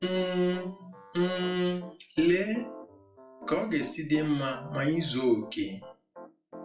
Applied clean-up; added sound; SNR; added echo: classical method WPE with log-MMSE.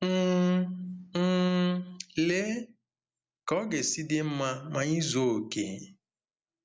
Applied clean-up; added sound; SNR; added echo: none; none; none; none.